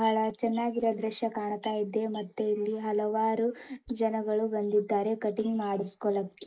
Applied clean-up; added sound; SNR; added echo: neural mask model Resemble Enhance denoiser.